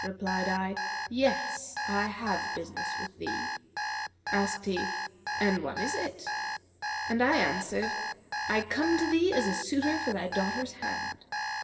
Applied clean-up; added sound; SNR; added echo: none; Alarm; 3 dB; reverberation time 2.2 s.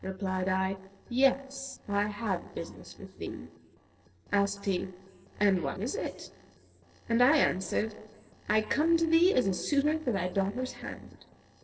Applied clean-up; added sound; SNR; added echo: neural separator model SepFormer DNS4.